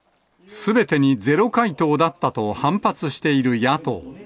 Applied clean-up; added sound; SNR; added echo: none; none; none; none.